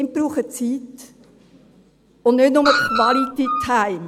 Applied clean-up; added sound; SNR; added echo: none; Screech; 1 dB; none.